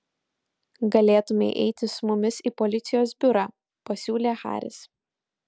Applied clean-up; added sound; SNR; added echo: none; none; none; none.